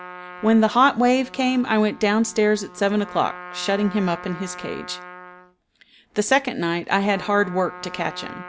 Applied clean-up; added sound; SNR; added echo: none; Trumpet; 17 dB; none.